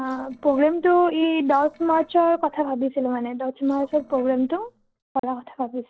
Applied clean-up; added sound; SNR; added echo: neural separator model SepFormer DNS4.